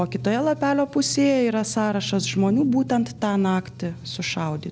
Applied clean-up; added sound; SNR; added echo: none; none; none; none.